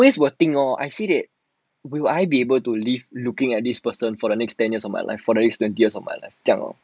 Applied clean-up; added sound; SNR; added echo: none; none; none; none.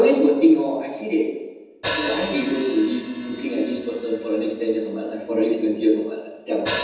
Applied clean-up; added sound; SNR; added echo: none; Hi-hat; 8 dB; reverberation time 1.1 s.